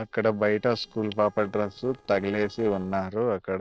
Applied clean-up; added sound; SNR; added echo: neural separator model SepFormer DNS4.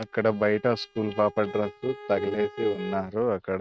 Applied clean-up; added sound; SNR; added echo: neural mask model RNNoise.